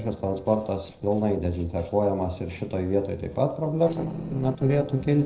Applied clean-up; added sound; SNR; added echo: neural separator model SepFormer DNS4.